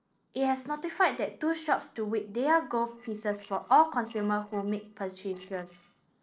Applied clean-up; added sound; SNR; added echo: neural separator model SepFormer DNS4.